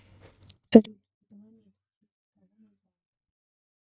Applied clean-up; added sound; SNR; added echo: neural mask model DeepFilterNet 3.